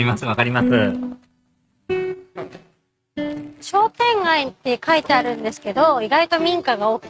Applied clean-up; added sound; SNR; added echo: neural mask model RNNoise.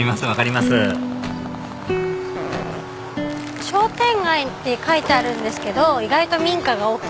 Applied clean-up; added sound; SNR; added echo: none; Crackle + Fart; 17 dB; none.